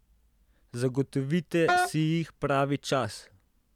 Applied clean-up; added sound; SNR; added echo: none; Wind instrument, woodwind instrument; -1 dB; none.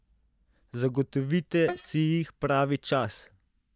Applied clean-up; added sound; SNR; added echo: neural mask model DeepFilterNet 3.